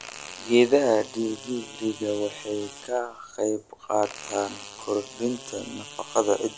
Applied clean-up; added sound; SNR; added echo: none; Fart; 16 dB; none.